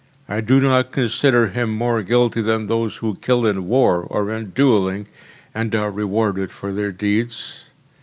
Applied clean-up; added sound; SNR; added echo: none; none; none; none.